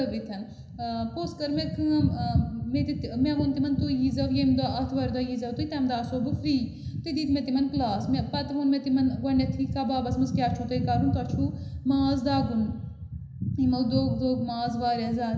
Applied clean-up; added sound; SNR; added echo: none; none; none; reverberation time 0.9 s.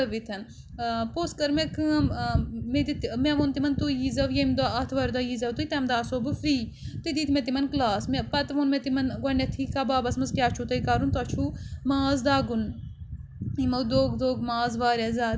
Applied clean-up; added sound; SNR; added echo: none; none; none; none.